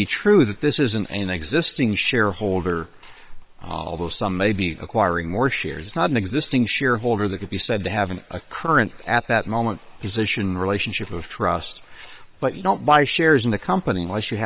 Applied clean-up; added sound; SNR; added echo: neural separator model SepFormer WHAM!.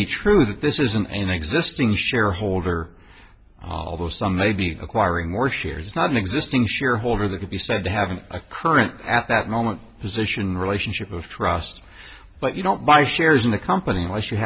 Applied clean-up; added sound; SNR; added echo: none; none; none; none.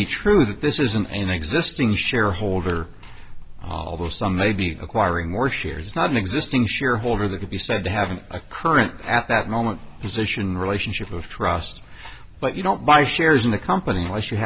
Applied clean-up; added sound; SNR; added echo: none; Tick-tock; 16 dB; none.